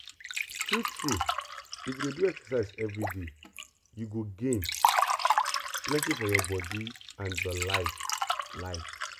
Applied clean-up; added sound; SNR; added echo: none; Liquid; -2 dB; none.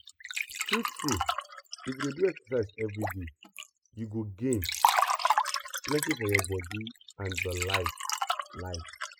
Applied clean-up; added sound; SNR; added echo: classical method spectral subtraction.